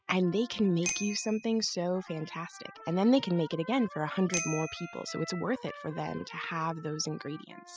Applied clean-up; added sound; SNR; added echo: classical method spectral subtraction.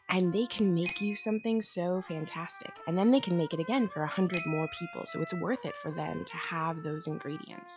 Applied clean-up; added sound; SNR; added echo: classical method log-MMSE.